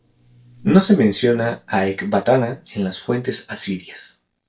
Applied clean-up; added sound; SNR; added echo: neural mask model DeepFilterNet 3.